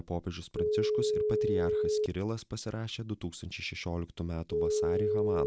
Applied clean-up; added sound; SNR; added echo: none; Telephone; -4 dB; none.